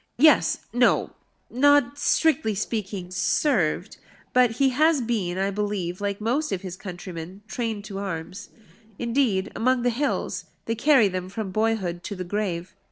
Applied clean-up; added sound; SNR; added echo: neural separator model SepFormer DNS4.